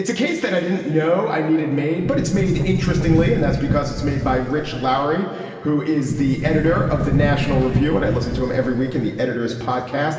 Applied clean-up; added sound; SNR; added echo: none; Sliding door; 2 dB; reverberation time 2.4 s.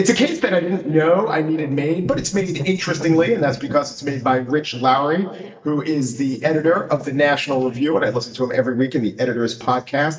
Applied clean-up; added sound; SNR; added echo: neural mask model DeepFilterNet 3.